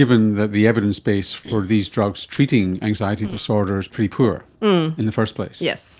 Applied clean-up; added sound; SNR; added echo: neural separator model SepFormer DNS4.